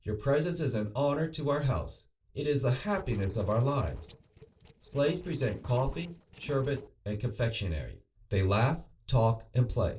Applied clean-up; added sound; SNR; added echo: neural separator model SepFormer DNS4.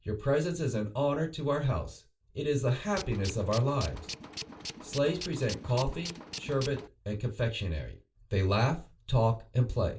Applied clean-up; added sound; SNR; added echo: none; Tools; 12 dB; reverberation time 0.2 s.